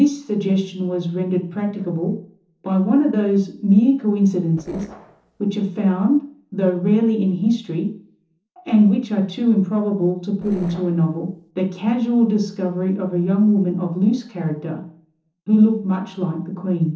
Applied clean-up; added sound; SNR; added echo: neural separator model SepFormer DNS4.